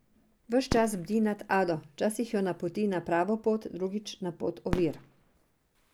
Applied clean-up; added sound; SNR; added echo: none; Fireworks; 13 dB; none.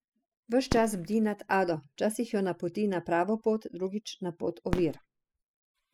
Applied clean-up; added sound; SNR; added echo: classical method spectral subtraction.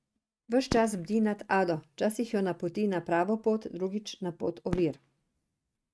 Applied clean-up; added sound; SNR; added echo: neural mask model RNNoise.